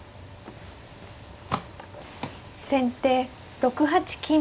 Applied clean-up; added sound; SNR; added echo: none; none; none; none.